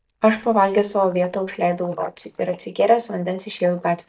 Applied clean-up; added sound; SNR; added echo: neural mask model DeepFilterNet 3.